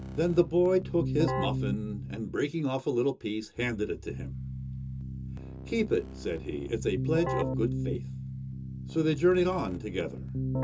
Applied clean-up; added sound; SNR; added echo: none; Keyboard (musical); 5 dB; reverberation time 0.2 s.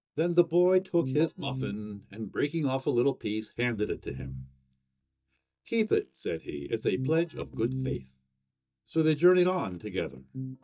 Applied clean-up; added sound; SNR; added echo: neural mask model DeepFilterNet 3.